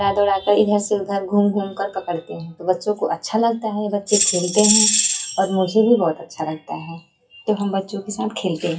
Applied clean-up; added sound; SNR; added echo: classical method WPE with log-MMSE.